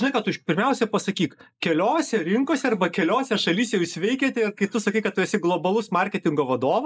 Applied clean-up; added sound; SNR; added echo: neural mask model Resemble Enhance denoiser.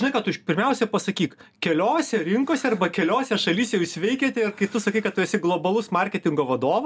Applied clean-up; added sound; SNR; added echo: none; none; none; none.